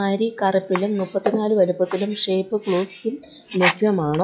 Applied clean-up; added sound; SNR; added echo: classical method log-MMSE.